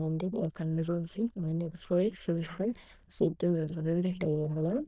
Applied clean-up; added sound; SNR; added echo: neural diffusion model UNIVERSE++.